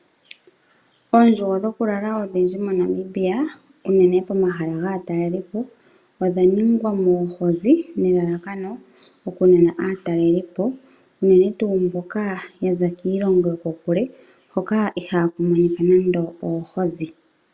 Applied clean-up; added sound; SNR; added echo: none; none; none; none.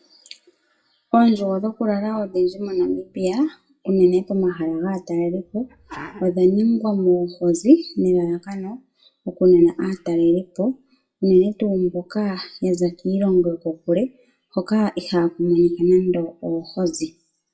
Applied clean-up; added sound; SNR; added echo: classical method WPE with log-MMSE.